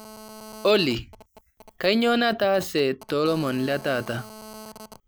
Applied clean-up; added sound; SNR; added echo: none; Telephone; 19 dB; none.